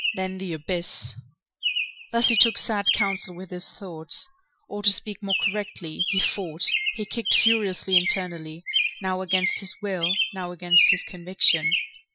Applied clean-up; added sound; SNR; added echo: classical method Wiener filter.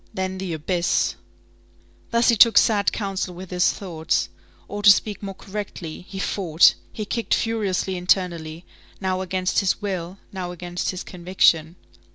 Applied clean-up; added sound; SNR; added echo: none; none; none; none.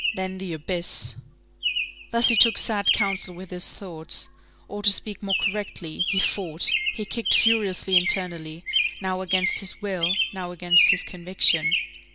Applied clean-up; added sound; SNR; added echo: none; Chirp, tweet; 1 dB; none.